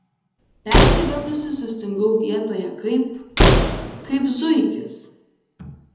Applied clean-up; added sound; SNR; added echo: none; Slam; -4 dB; reverberation time 0.8 s.